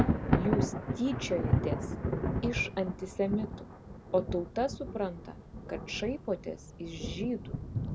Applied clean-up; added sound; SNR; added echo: none; Thunder; -1 dB; none.